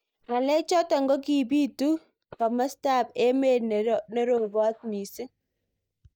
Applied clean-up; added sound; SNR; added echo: neural mask model DeepFilterNet 3.